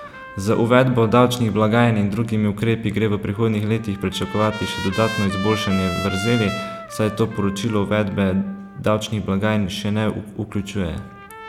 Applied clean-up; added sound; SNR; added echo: none; Trumpet; 14 dB; none.